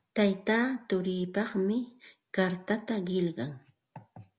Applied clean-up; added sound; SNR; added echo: none; none; none; none.